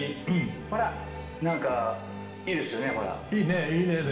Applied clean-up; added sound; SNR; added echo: none; Bowed string instrument; 17 dB; reverberation time 1.0 s.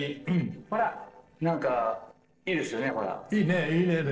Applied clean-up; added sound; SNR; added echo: neural separator model SepFormer DNS4.